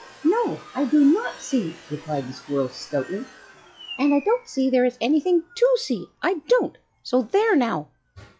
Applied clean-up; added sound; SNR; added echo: classical method log-MMSE.